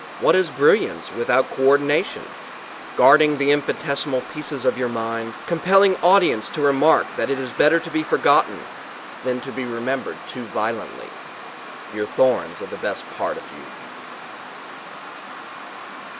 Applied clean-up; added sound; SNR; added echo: none; Cricket; 14 dB; none.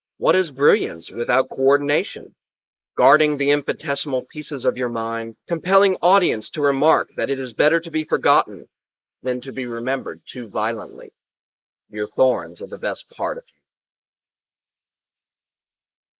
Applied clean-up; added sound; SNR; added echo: neural mask model Resemble Enhance denoiser.